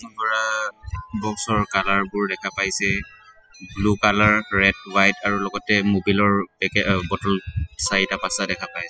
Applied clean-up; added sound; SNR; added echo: classical method spectral subtraction.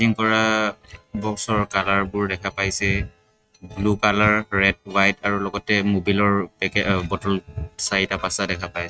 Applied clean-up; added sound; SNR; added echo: neural mask model RNNoise.